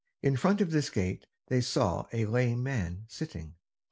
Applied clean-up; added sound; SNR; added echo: none; none; none; none.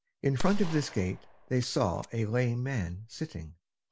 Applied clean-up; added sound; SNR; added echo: none; Gunshot, gunfire; 6 dB; none.